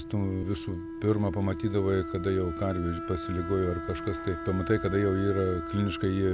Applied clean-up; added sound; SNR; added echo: none; Wind instrument, woodwind instrument; 8 dB; none.